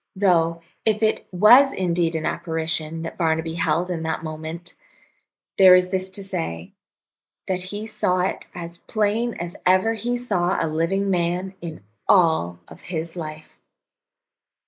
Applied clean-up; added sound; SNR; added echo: neural mask model Resemble Enhance denoiser.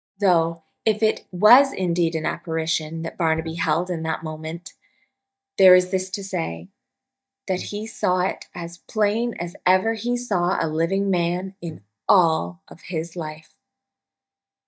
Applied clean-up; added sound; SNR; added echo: neural mask model DeepFilterNet 3.